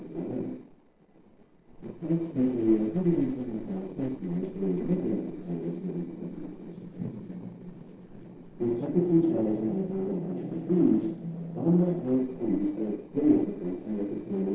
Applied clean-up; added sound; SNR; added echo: neural separator model SepFormer DNS4.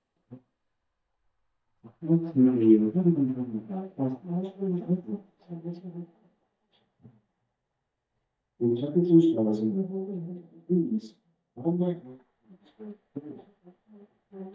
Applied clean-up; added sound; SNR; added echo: neural mask model DeepFilterNet 3.